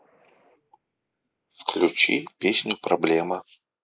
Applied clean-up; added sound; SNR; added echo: neural mask model Resemble Enhance denoiser.